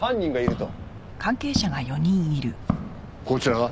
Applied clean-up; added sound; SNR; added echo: none; Walk, footsteps; 7 dB; none.